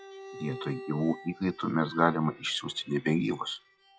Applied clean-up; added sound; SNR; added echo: classical method log-MMSE.